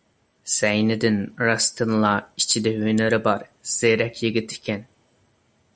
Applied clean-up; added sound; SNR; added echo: none; none; none; none.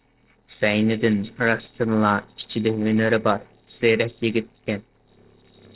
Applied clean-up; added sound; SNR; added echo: neural separator model SepFormer DNS4.